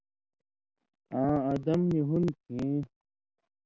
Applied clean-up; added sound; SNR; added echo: none; none; none; none.